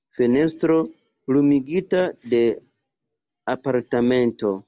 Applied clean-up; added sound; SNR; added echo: none; none; none; none.